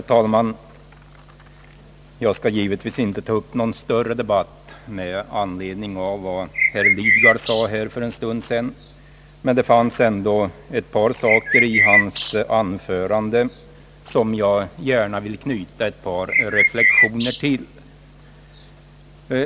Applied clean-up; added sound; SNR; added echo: none; Bird; -2 dB; none.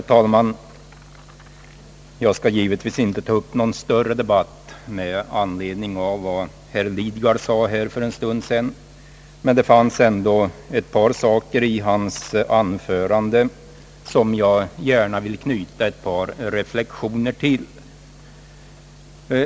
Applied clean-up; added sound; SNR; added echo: none; none; none; none.